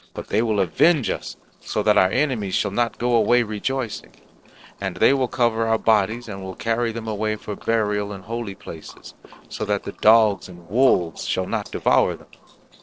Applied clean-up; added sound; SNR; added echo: neural separator model SepFormer DNS4.